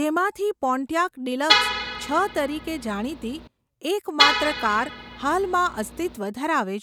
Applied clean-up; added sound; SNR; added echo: none; Vehicle horn, car horn, honking; 1 dB; none.